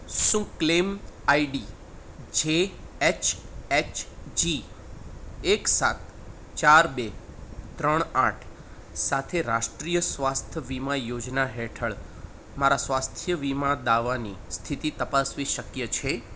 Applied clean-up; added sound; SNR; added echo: none; none; none; none.